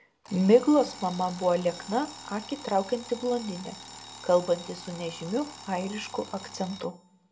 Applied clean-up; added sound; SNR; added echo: none; Alarm; 16 dB; reverberation time 0.3 s.